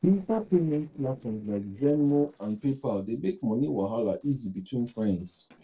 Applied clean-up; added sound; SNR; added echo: neural separator model SepFormer DNS4.